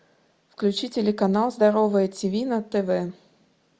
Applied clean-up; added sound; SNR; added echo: none; none; none; none.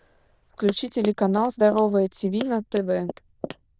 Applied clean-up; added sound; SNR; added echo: neural diffusion model UNIVERSE++.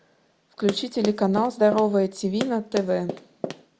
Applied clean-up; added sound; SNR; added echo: none; Run; 10 dB; none.